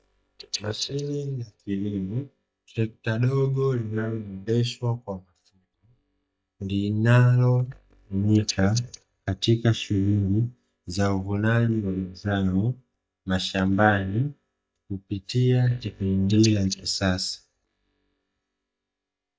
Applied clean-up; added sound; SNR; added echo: neural mask model DeepFilterNet 3.